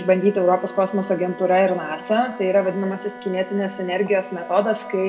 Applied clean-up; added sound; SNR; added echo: none; Wind instrument, woodwind instrument; 16 dB; reverberation time 1.0 s.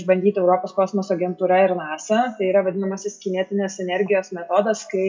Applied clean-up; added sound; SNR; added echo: classical method WPE with log-MMSE.